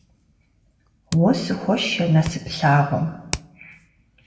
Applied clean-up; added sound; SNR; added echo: none; Hands; 16 dB; reverberation time 0.9 s.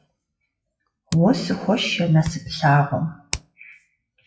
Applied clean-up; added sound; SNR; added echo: classical method WPE with log-MMSE.